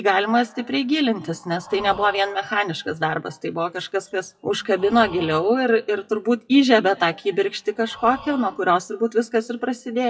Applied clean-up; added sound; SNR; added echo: classical method WPE with log-MMSE.